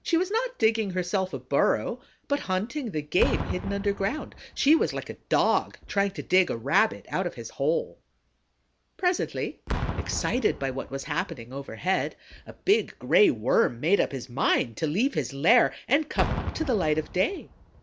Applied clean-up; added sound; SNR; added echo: none; Boom; 12 dB; none.